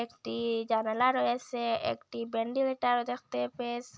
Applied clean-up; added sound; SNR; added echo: none; none; none; none.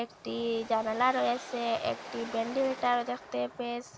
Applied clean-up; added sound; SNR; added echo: none; Train; 14 dB; none.